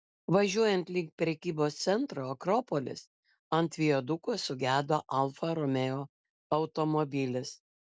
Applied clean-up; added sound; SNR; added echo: none; none; none; none.